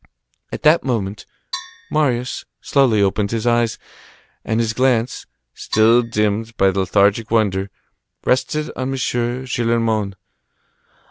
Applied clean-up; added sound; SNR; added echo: none; Percussion; 17 dB; none.